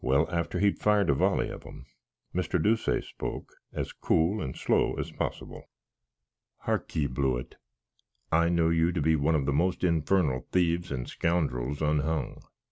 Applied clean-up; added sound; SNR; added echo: none; none; none; none.